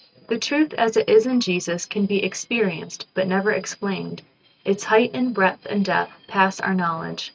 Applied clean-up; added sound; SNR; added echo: neural mask model RNNoise.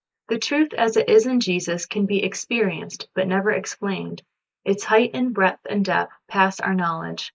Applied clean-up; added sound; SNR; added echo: neural mask model Resemble Enhance denoiser.